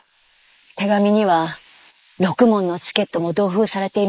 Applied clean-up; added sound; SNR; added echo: neural mask model Resemble Enhance denoiser.